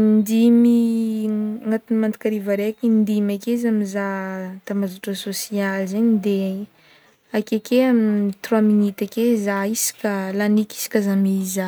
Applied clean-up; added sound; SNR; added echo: none; none; none; none.